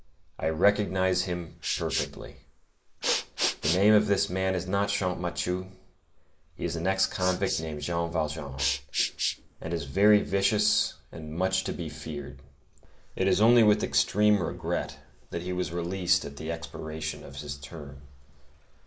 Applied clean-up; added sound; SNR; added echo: neural mask model Resemble Enhance denoiser.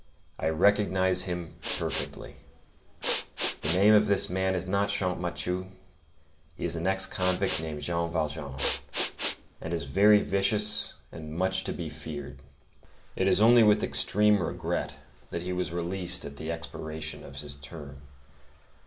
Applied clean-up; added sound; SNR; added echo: none; Respiratory sounds; 5 dB; none.